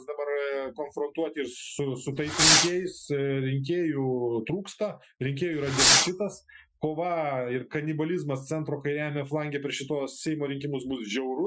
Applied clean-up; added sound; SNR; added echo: classical method Wiener filter.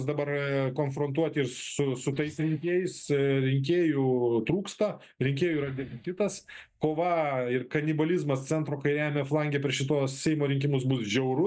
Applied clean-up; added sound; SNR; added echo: neural mask model DeepFilterNet 3.